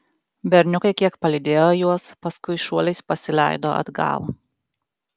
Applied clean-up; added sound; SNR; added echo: none; none; none; none.